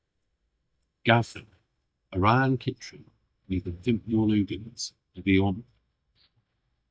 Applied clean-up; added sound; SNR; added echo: neural mask model DeepFilterNet 3.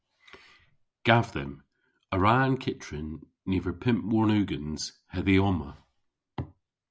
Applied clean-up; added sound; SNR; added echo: none; none; none; none.